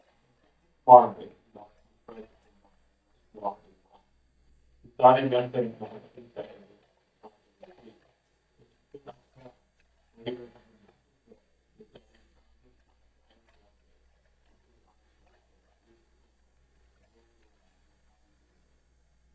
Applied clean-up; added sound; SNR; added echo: neural mask model DeepFilterNet 3.